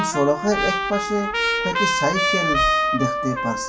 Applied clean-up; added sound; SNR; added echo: none; Trumpet; -2 dB; reverberation time 0.2 s.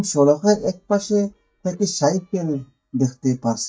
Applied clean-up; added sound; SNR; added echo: neural mask model DeepFilterNet 3.